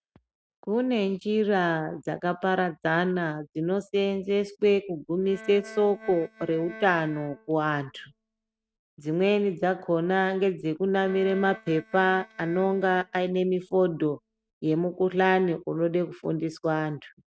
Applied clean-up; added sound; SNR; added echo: neural mask model RNNoise.